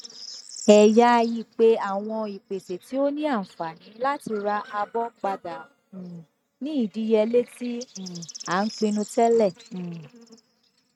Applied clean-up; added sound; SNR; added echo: neural mask model RNNoise.